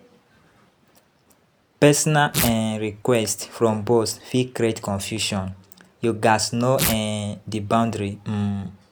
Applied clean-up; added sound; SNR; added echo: none; Tearing; 9 dB; none.